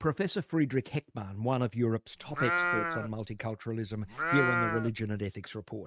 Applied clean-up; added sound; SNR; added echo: neural mask model RNNoise.